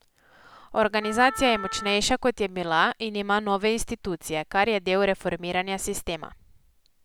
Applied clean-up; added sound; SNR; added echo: none; Wind instrument, woodwind instrument; 12 dB; none.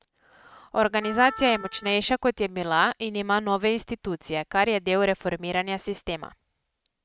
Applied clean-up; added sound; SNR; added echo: neural mask model RNNoise.